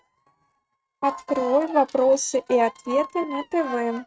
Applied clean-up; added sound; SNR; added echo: neural mask model RNNoise.